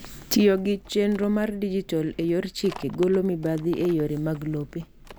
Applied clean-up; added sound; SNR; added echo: none; Livestock, farm animals, working animals; 20 dB; none.